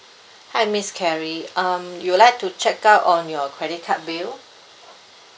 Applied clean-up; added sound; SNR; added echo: none; none; none; none.